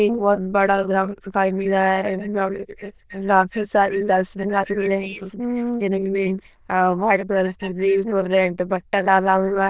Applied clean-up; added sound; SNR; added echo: neural diffusion model UNIVERSE++.